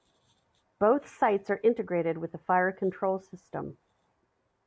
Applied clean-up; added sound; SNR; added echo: none; none; none; none.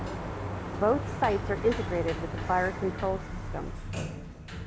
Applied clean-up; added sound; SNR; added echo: none; Sliding door; 3 dB; none.